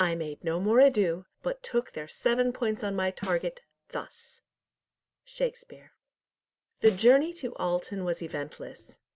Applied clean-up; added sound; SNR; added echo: none; Snare drum; 18 dB; none.